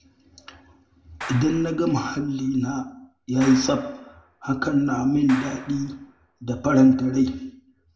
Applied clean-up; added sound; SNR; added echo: none; Clapping; 17 dB; reverberation time 0.3 s.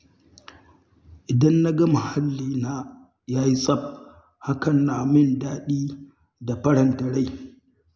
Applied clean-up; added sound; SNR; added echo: none; none; none; none.